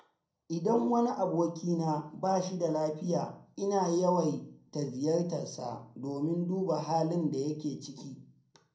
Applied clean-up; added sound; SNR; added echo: none; none; none; reverberation time 0.6 s.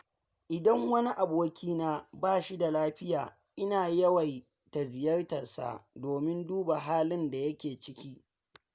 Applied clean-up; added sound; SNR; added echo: none; none; none; none.